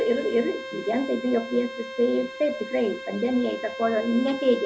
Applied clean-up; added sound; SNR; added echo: none; Bowed string instrument; 11 dB; none.